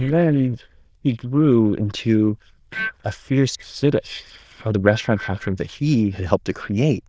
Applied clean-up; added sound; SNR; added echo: neural diffusion model UNIVERSE++.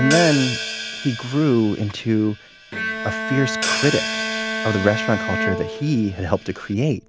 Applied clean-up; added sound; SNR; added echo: none; Hi-hat + Bowed string instrument; 5 dB; none.